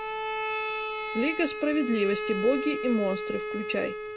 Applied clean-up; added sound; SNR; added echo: none; Bowed string instrument; 3 dB; none.